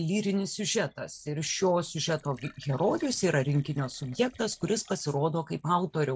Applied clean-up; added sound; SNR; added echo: neural separator model SepFormer DNS4.